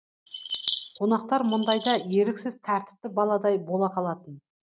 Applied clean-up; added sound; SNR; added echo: neural mask model RNNoise.